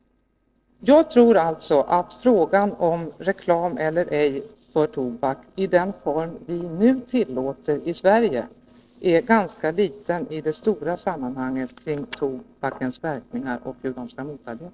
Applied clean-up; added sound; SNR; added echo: neural separator model SepFormer DNS4.